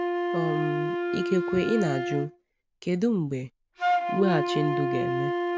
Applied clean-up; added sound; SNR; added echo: none; Wind instrument, woodwind instrument; 0 dB; none.